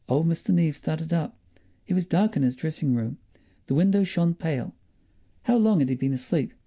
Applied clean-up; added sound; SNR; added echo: none; none; none; none.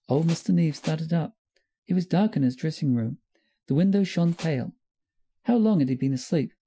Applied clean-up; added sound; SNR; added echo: classical method Wiener filter.